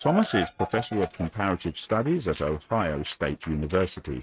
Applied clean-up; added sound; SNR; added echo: neural mask model RNNoise.